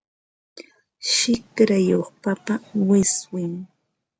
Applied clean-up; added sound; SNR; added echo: none; none; none; none.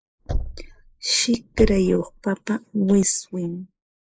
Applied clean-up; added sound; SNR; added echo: neural mask model Resemble Enhance denoiser.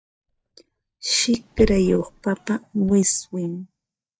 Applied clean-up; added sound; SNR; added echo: neural mask model DeepFilterNet 3.